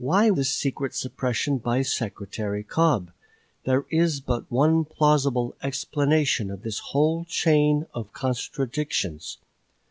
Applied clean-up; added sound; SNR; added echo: none; none; none; none.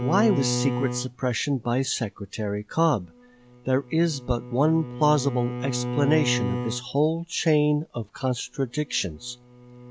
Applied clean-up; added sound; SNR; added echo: none; Bowed string instrument; 8 dB; none.